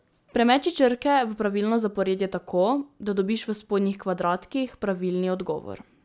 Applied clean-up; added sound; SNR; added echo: none; none; none; none.